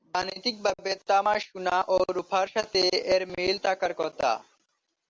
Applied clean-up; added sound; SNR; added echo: none; none; none; none.